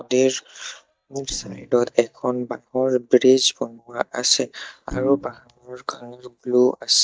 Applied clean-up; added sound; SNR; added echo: neural mask model DeepFilterNet 3.